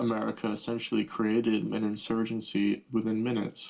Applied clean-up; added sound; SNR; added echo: none; none; none; reverberation time 0.2 s.